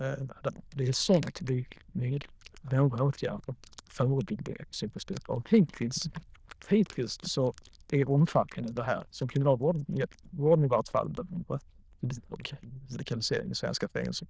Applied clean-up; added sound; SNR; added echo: neural diffusion model UNIVERSE++.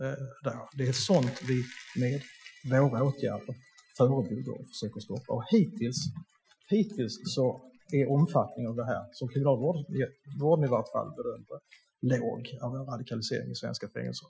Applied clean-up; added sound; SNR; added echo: classical method Wiener filter.